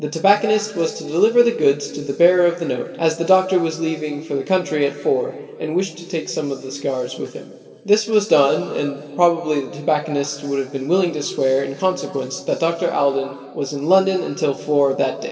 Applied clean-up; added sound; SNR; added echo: neural separator model SepFormer DNS4.